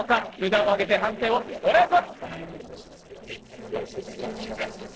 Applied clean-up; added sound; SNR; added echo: neural separator model SepFormer DNS4.